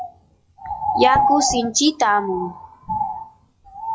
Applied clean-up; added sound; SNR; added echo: classical method log-MMSE.